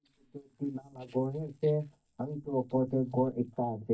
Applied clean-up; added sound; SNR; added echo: neural mask model DeepFilterNet 3.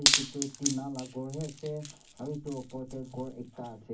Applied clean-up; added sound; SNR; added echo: none; Wood; -4 dB; reverberation time 0.3 s.